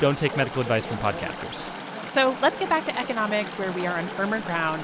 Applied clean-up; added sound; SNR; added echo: none; Chatter / Stream; 8 dB; none.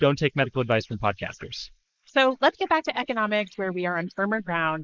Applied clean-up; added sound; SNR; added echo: neural mask model Resemble Enhance denoiser.